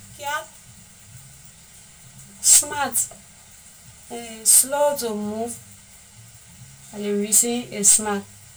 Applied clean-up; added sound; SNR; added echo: none; none; none; reverberation time 0.2 s.